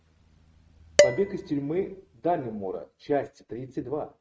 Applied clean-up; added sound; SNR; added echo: neural mask model RNNoise.